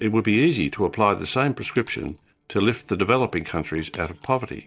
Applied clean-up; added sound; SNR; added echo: neural separator model SepFormer DNS4.